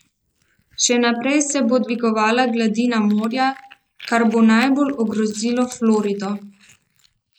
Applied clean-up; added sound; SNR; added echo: neural mask model Resemble Enhance denoiser.